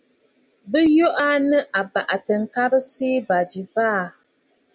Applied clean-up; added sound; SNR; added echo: none; none; none; none.